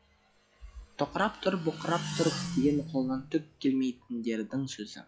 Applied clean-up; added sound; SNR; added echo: classical method log-MMSE.